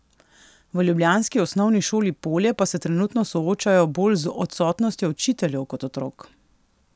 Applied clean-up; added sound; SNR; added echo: none; none; none; none.